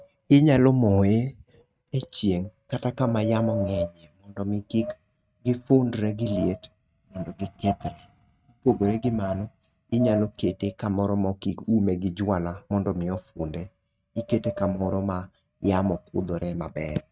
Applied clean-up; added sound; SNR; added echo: neural mask model RNNoise.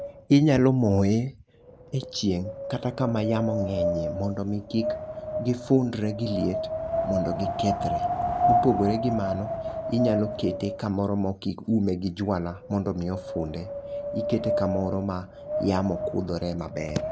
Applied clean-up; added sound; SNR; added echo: none; Wind; 4 dB; none.